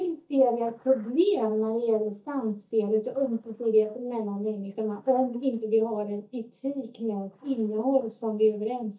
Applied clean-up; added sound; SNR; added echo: neural mask model DeepFilterNet 3.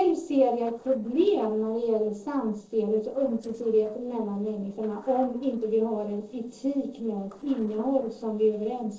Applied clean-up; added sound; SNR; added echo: neural separator model SepFormer DNS4.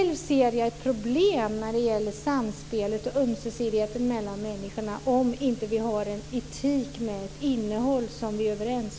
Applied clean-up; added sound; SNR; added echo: none; none; none; none.